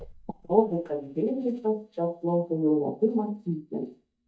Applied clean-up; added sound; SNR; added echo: neural mask model DeepFilterNet 3.